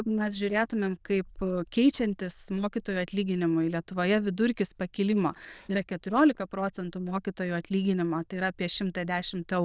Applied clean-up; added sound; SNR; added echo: neural diffusion model UNIVERSE++.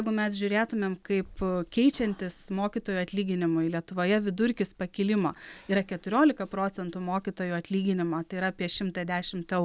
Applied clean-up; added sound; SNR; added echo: none; none; none; none.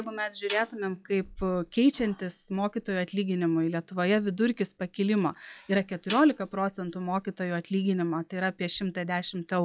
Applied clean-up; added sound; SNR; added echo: classical method log-MMSE.